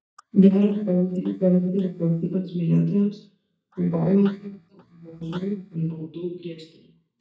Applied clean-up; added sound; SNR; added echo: neural mask model DeepFilterNet 3.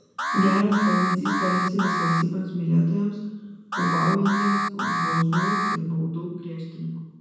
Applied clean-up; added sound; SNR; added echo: none; Alarm; 4 dB; reverberation time 1.1 s.